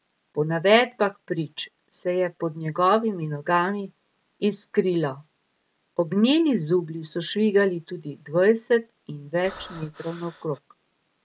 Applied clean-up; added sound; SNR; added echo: none; Breathing; 19 dB; none.